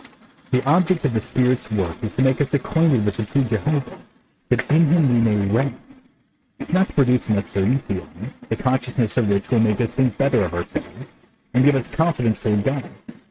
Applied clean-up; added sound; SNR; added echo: neural mask model RNNoise.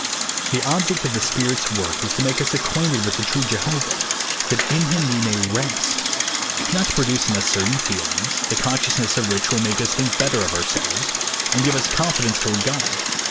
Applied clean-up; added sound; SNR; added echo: none; Water tap, faucet + Bicycle; -1 dB; none.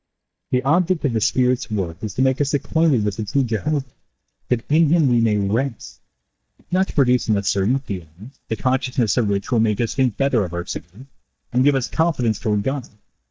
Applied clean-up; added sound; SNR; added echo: neural mask model DeepFilterNet 3.